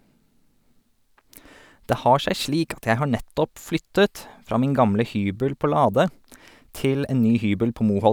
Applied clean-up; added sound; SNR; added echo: none; none; none; none.